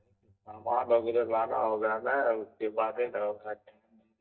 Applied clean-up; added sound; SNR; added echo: neural mask model DeepFilterNet 3.